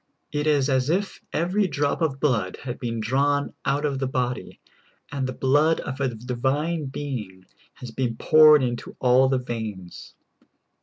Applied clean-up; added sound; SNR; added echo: none; none; none; none.